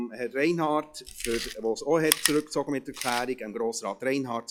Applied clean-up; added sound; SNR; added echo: classical method log-MMSE.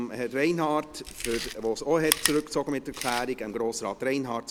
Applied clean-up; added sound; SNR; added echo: none; Chewing, mastication; 8 dB; none.